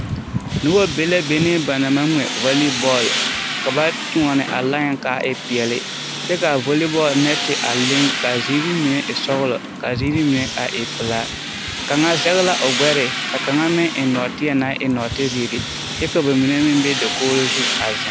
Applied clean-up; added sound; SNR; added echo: none; Tools; 5 dB; none.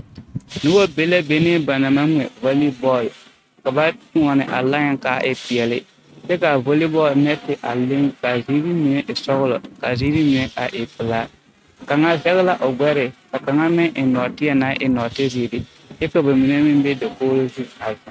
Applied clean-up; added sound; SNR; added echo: neural mask model RNNoise.